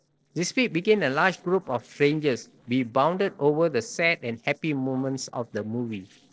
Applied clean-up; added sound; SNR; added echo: neural separator model SepFormer DNS4.